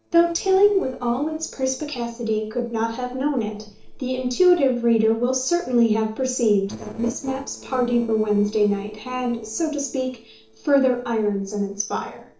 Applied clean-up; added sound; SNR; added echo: neural separator model SepFormer DNS4.